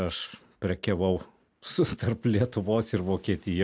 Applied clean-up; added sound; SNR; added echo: none; none; none; none.